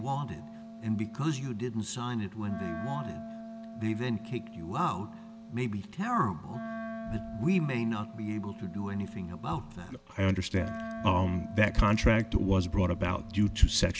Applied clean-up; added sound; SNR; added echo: none; Wind instrument, woodwind instrument; 13 dB; none.